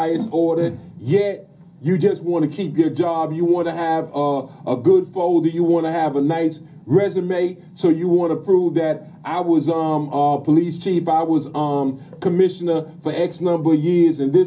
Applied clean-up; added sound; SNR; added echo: none; none; none; reverberation time 0.3 s.